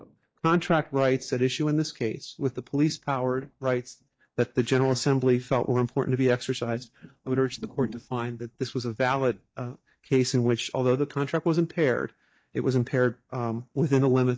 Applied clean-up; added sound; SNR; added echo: neural mask model DeepFilterNet 3.